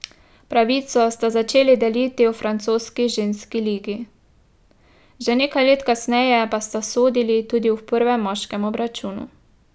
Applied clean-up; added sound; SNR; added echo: none; none; none; none.